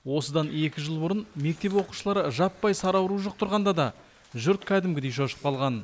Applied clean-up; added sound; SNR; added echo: none; none; none; none.